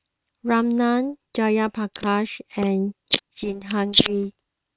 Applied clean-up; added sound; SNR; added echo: neural separator model SepFormer WHAM!.